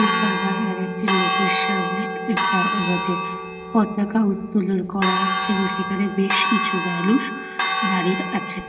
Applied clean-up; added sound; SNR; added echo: none; Church bell; 1 dB; reverberation time 2.0 s.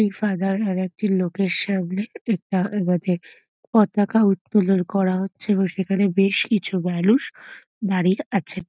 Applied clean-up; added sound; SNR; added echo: none; none; none; none.